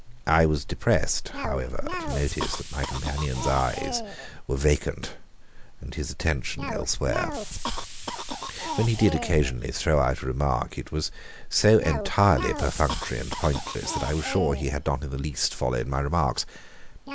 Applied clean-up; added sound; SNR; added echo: none; Cough; 11 dB; none.